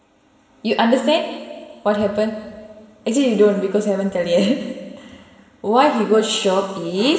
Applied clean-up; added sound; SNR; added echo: none; none; none; reverberation time 1.5 s.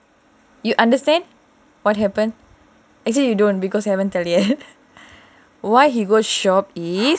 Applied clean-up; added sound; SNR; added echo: none; none; none; none.